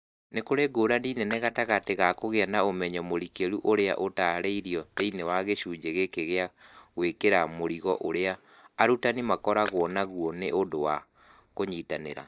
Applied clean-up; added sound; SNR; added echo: neural mask model DeepFilterNet 3.